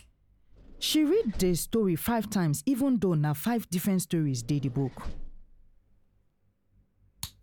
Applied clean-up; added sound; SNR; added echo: none; Vehicle; 15 dB; none.